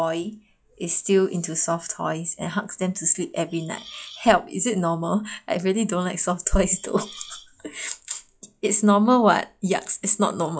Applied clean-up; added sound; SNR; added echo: classical method log-MMSE.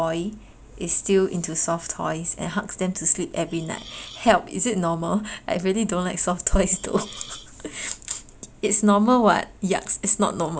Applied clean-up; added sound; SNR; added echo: none; Hiss; 20 dB; none.